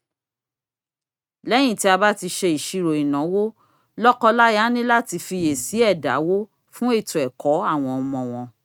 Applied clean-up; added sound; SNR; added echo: neural mask model RNNoise.